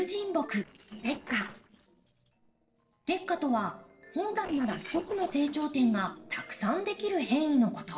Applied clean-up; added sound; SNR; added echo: neural separator model SepFormer DNS4.